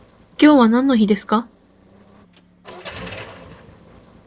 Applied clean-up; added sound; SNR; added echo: neural separator model SepFormer DNS4.